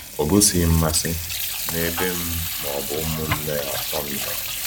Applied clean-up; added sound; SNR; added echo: none; Sink (filling or washing) / Water tap, faucet; 4 dB; none.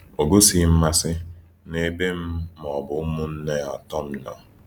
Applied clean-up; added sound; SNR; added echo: none; none; none; none.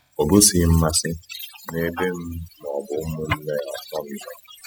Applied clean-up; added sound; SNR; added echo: classical method spectral subtraction.